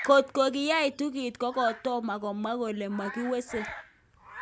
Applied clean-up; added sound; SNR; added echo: none; Bird vocalization, bird call, bird song; 15 dB; none.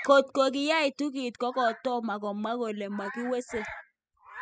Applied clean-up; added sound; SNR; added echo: classical method spectral subtraction.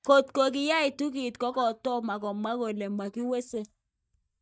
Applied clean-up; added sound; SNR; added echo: neural mask model DeepFilterNet 3.